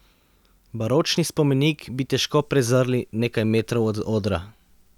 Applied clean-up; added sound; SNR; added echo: none; none; none; none.